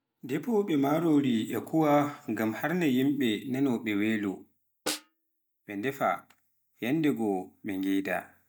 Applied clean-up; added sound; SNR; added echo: neural mask model DeepFilterNet 3.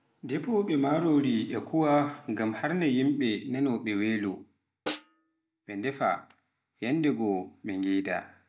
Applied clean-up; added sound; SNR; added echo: none; Snare drum; 12 dB; none.